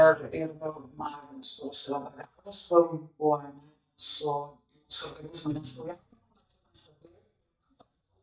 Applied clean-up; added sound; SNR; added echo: neural mask model DeepFilterNet 3.